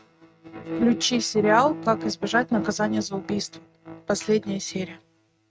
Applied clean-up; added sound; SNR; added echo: neural mask model RNNoise.